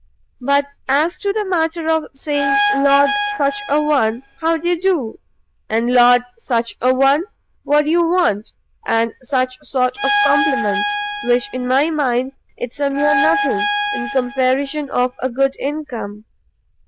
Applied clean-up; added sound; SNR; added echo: neural diffusion model UNIVERSE++.